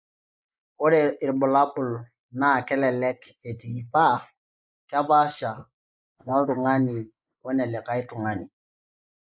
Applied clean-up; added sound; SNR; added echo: neural mask model Resemble Enhance denoiser.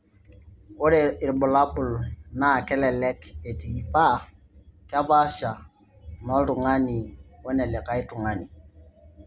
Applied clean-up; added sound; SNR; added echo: none; none; none; none.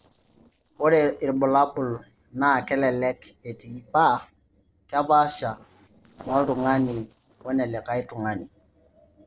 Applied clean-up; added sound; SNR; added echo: neural separator model SepFormer DNS4.